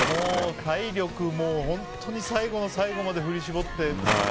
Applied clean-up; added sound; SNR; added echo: none; Livestock, farm animals, working animals; 6 dB; none.